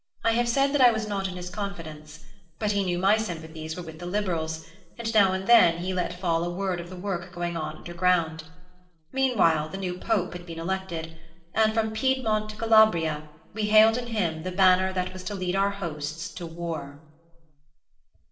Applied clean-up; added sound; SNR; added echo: none; none; none; reverberation time 0.9 s.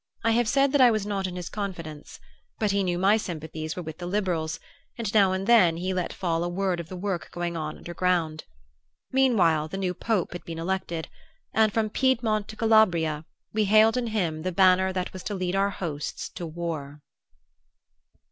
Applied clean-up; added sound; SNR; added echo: none; none; none; none.